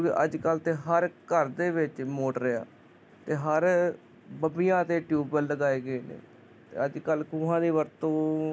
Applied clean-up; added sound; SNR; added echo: none; none; none; none.